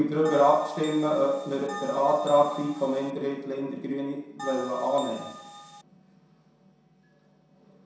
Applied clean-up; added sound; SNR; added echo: none; Bell; 13 dB; reverberation time 0.7 s.